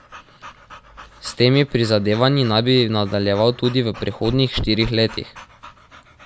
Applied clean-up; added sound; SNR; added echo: none; Dog / Breathing; 16 dB; none.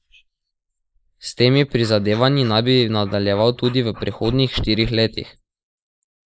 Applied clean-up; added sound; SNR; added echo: neural mask model Resemble Enhance denoiser.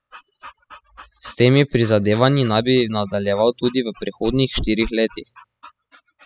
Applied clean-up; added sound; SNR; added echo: classical method spectral subtraction.